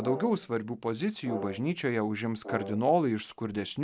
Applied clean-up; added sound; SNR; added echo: none; Brass instrument; 12 dB; none.